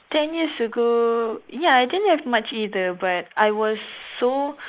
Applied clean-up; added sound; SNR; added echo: neural mask model Resemble Enhance denoiser.